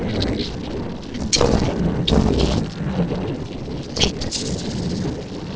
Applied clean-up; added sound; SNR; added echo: neural separator model SepFormer DNS4.